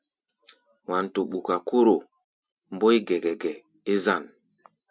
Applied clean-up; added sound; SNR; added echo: none; none; none; none.